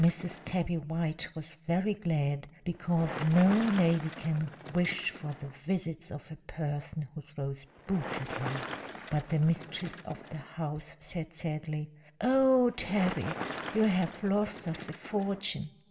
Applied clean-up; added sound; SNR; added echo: none; Bicycle; 13 dB; reverberation time 0.4 s.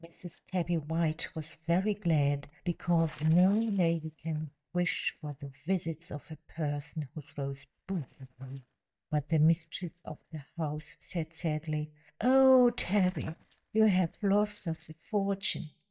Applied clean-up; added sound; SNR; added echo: neural mask model DeepFilterNet 3.